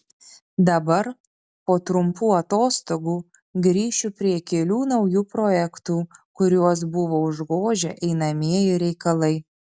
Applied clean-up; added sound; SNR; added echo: none; none; none; none.